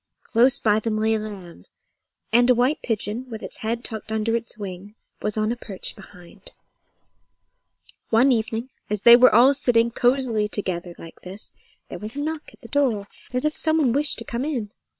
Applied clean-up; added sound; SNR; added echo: neural separator model SepFormer WHAM!.